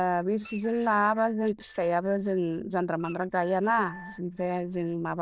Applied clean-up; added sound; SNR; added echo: neural diffusion model UNIVERSE++.